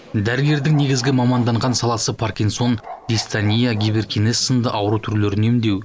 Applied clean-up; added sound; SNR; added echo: none; Bark; 19 dB; none.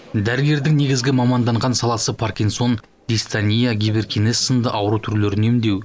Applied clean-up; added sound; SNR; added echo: none; none; none; none.